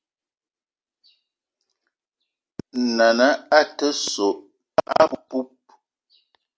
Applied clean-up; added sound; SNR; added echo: none; none; none; none.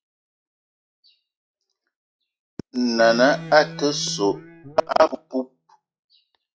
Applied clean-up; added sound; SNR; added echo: classical method log-MMSE.